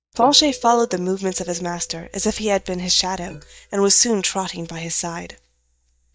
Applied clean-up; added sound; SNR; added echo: neural mask model DeepFilterNet 3.